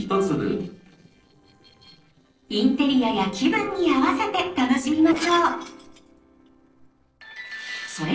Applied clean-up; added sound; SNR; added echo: neural separator model SepFormer DNS4.